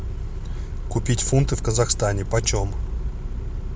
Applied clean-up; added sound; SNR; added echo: none; none; none; none.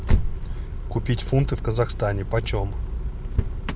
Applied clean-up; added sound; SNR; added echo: none; Motor vehicle (road); 3 dB; none.